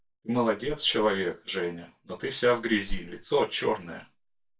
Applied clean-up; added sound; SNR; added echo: neural mask model DeepFilterNet 3.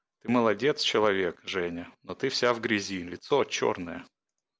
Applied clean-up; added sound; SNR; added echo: none; none; none; none.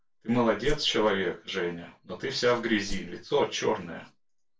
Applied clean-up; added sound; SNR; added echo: neural separator model SepFormer DNS4.